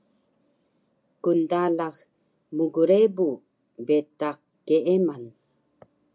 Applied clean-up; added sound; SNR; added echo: none; none; none; none.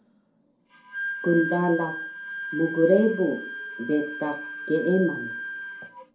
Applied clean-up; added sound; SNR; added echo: none; Wind instrument, woodwind instrument; 9 dB; reverberation time 0.4 s.